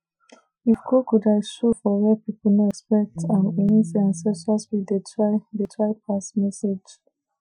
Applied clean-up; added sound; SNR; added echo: classical method Wiener filter.